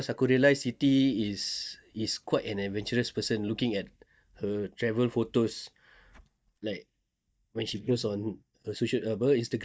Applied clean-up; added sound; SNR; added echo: neural mask model DeepFilterNet 3.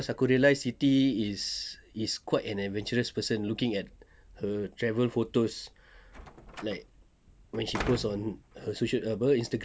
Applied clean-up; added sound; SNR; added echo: none; Slam; 12 dB; none.